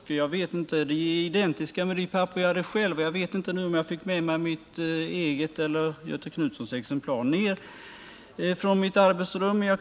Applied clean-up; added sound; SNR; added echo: none; none; none; none.